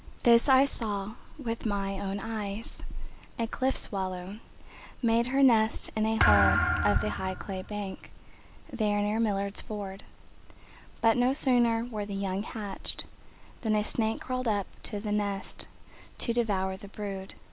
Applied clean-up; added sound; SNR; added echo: none; Thump, thud; 1 dB; none.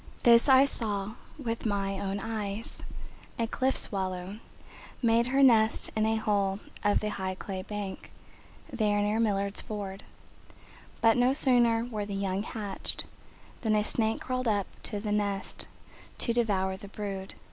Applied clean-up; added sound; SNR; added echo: none; none; none; none.